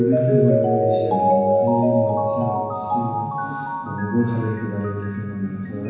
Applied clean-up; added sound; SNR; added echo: none; Mallet percussion; -1 dB; reverberation time 1.1 s.